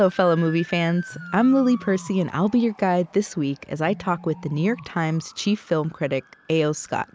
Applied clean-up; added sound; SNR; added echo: none; Telephone + Motor vehicle (road) / Siren; 20 dB; none.